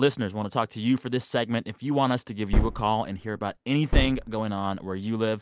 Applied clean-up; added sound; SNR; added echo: none; Gunshot, gunfire; 0 dB; none.